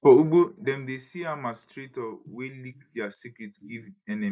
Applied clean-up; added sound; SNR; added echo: neural mask model Resemble Enhance denoiser.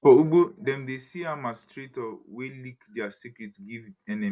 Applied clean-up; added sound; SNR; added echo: none; none; none; none.